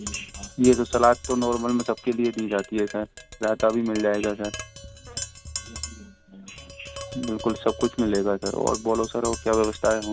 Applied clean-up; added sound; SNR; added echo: none; Tap; 13 dB; none.